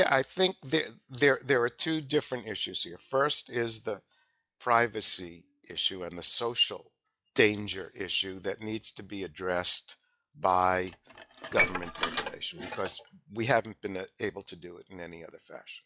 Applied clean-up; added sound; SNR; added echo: classical method log-MMSE.